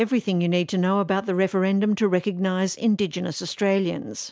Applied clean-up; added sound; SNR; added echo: none; none; none; none.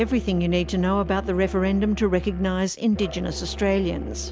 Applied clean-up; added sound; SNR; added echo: none; Musical instrument; 10 dB; none.